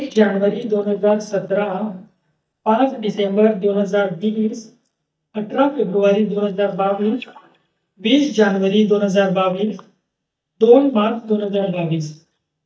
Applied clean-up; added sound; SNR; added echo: neural mask model DeepFilterNet 3.